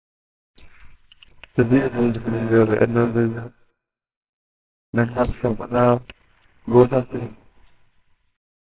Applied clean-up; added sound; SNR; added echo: neural separator model SepFormer WHAMR!.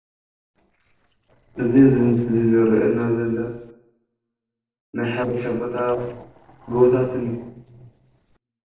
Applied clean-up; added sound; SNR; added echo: neural separator model SepFormer DNS4.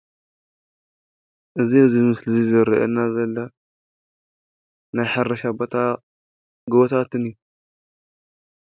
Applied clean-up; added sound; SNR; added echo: none; none; none; none.